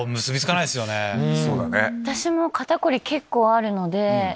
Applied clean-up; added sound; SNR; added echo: none; none; none; none.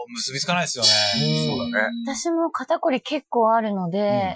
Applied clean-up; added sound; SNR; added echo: classical method Wiener filter.